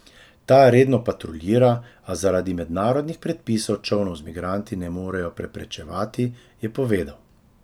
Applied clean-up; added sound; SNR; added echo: none; none; none; none.